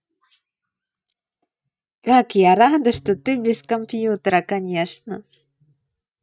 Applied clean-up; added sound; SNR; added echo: neural mask model RNNoise.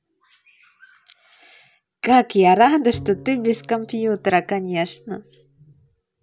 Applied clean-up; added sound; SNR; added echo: none; Bowed string instrument; 19 dB; none.